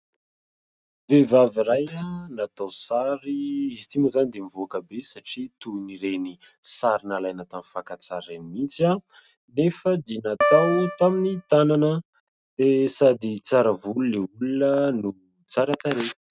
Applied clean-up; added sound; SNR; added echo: neural mask model RNNoise.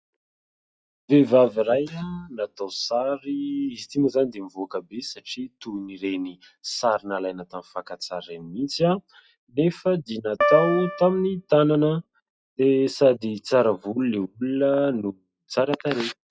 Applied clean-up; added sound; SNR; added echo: classical method log-MMSE.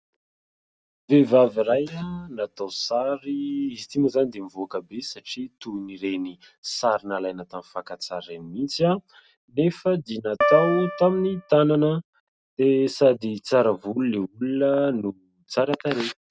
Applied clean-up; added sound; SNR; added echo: none; Piano; 3 dB; none.